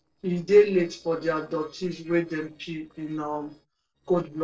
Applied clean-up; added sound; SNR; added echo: neural separator model SepFormer DNS4.